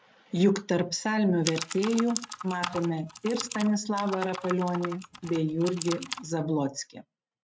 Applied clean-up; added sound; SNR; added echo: neural mask model RNNoise.